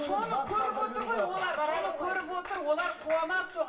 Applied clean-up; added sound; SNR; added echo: none; none; none; reverberation time 0.8 s.